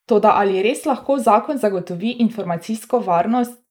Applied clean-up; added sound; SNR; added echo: neural mask model Resemble Enhance denoiser.